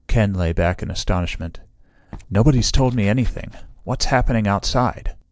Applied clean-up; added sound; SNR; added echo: neural separator model SepFormer DNS4.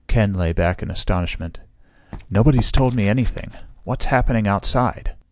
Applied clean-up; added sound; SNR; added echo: none; Run; 18 dB; none.